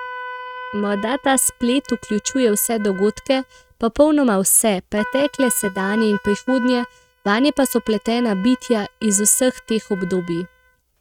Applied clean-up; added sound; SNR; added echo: neural mask model RNNoise.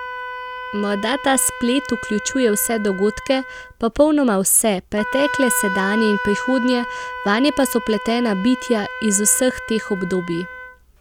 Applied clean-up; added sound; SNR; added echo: none; Wind instrument, woodwind instrument; 9 dB; none.